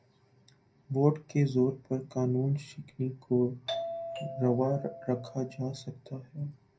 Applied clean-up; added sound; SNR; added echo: none; Doorbell; 9 dB; reverberation time 0.2 s.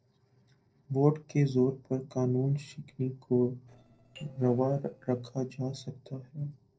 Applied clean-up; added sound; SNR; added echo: neural separator model SepFormer DNS4.